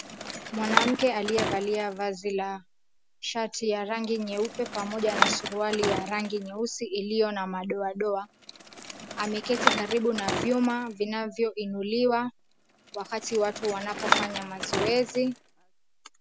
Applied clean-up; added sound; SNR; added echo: none; Bicycle; 4 dB; none.